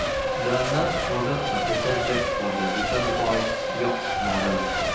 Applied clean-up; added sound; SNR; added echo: none; Race car, auto racing / Accelerating, revving, vroom / Mechanisms; -3 dB; reverberation time 0.9 s.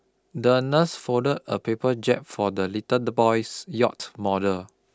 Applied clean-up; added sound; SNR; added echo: none; none; none; none.